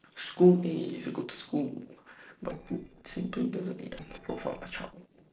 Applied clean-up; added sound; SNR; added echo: neural separator model SepFormer DNS4.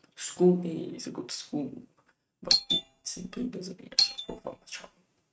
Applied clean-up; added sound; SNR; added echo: neural mask model RNNoise.